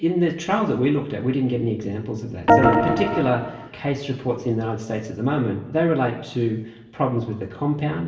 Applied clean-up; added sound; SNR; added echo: none; Organ; -4 dB; reverberation time 0.9 s.